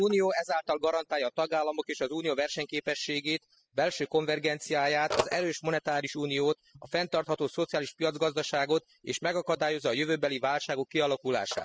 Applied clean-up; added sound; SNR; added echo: classical method spectral subtraction.